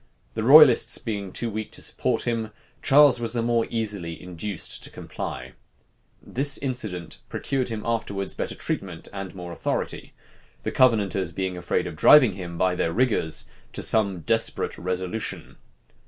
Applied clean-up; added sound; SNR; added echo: none; none; none; none.